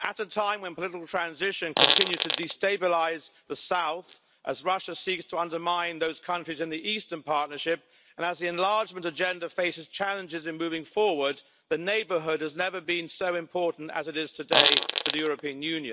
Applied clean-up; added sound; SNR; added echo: none; Fart; -5 dB; none.